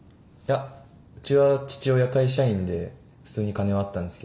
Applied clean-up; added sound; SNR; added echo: none; none; none; none.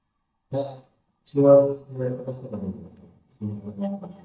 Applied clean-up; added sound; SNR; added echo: neural mask model DeepFilterNet 3.